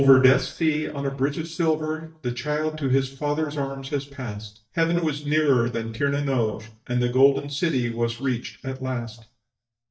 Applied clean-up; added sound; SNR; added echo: neural mask model DeepFilterNet 3.